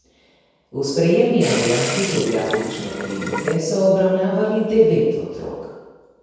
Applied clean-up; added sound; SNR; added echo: none; Sink (filling or washing) / Water tap, faucet; 7 dB; reverberation time 1.2 s.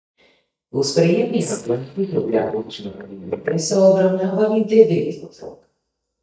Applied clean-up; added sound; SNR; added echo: neural mask model DeepFilterNet 3.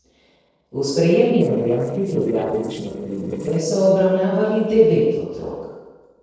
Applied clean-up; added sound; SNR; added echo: neural separator model SepFormer DNS4.